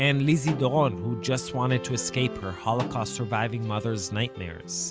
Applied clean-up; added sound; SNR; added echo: none; Snare drum; 16 dB; none.